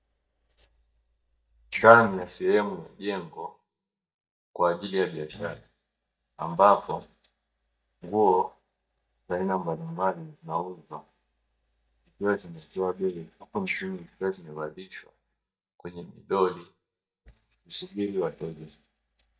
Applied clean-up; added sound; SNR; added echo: neural mask model DeepFilterNet 3.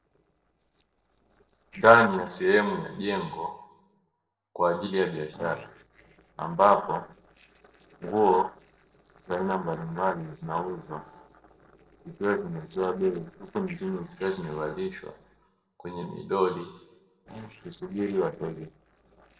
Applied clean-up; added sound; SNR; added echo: neural separator model SepFormer DNS4.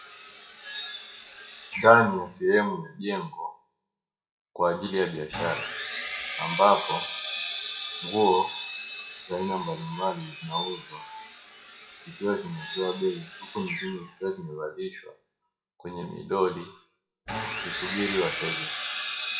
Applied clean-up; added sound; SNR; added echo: classical method WPE with log-MMSE.